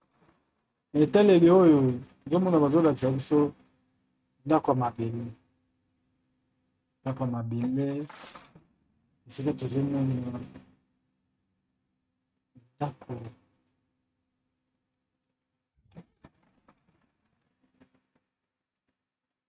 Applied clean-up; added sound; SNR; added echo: neural mask model RNNoise.